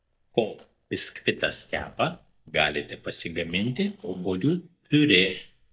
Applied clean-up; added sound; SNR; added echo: neural mask model DeepFilterNet 3.